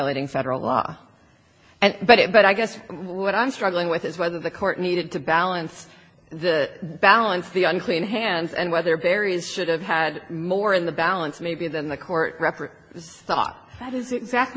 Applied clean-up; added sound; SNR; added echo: none; none; none; none.